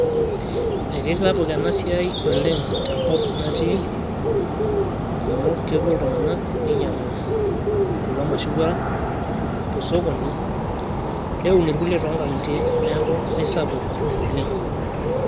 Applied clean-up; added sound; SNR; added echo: none; Bird; -3 dB; none.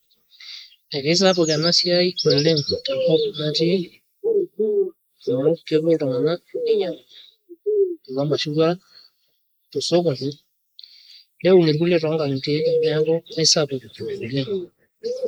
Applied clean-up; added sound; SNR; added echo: neural mask model Resemble Enhance denoiser.